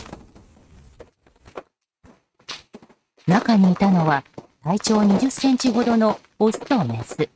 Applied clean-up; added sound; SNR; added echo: neural mask model RNNoise.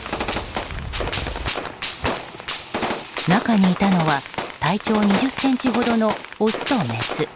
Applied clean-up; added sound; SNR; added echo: none; Gunshot, gunfire; 5 dB; none.